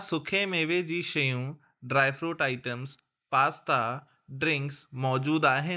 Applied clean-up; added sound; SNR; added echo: neural mask model Resemble Enhance denoiser.